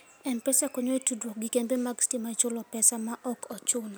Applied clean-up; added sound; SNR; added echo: none; none; none; none.